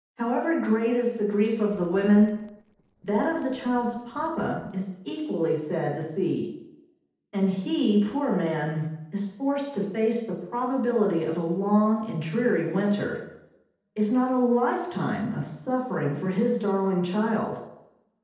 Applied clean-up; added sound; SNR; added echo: neural separator model SepFormer DNS4.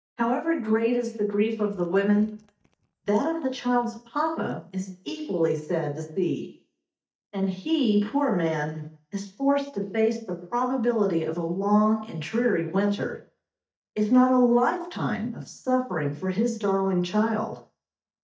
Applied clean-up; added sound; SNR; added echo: neural mask model DeepFilterNet 3.